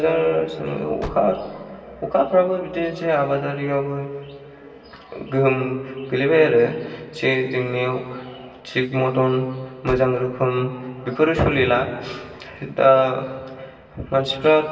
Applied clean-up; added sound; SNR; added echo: none; Car; 18 dB; reverberation time 2.3 s.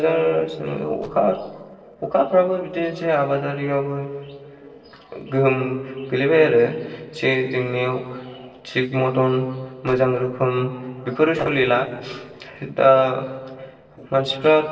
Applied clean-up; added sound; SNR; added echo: neural separator model SepFormer DNS4.